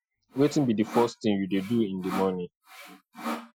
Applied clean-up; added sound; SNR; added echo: classical method Wiener filter.